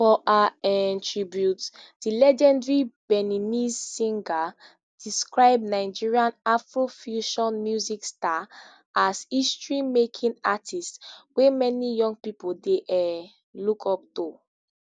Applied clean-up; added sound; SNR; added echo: none; none; none; none.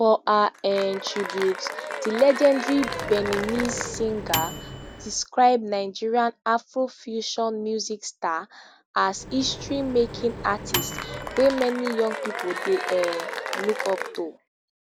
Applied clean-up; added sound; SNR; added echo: none; Applause / Cheering + Microwave oven; 7 dB; none.